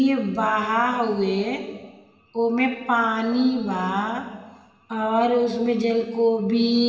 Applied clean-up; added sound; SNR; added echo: none; Dog; 20 dB; reverberation time 1.3 s.